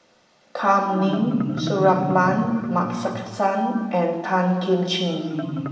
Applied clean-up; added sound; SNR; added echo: none; Marimba, xylophone; 9 dB; reverberation time 1.3 s.